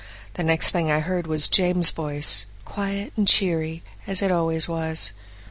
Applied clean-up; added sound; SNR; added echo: none; none; none; none.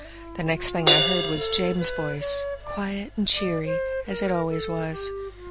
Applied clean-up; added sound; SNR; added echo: none; Crash cymbal + Wind instrument, woodwind instrument; 0 dB; none.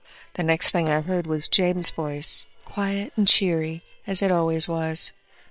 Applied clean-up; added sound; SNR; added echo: neural separator model SepFormer WHAM!.